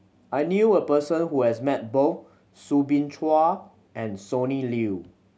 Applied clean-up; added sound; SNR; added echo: none; none; none; none.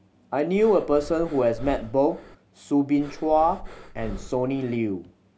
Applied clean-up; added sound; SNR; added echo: none; Breathing; 13 dB; none.